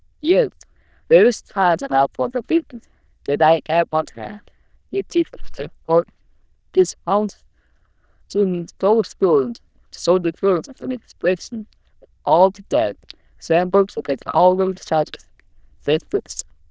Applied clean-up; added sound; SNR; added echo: neural diffusion model UNIVERSE++.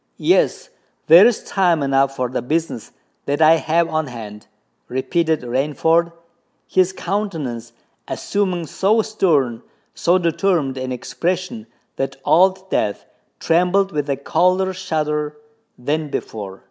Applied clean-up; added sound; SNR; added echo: none; none; none; none.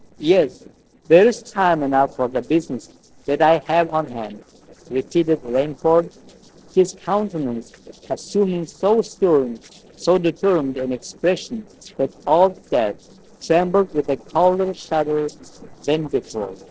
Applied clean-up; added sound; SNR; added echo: neural separator model SepFormer DNS4.